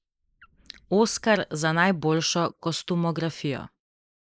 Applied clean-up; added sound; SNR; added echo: neural mask model Resemble Enhance denoiser.